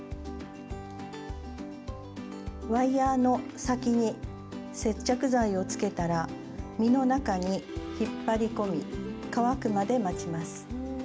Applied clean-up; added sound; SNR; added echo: none; none; none; none.